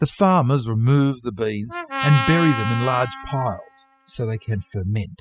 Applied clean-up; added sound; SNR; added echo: classical method spectral subtraction.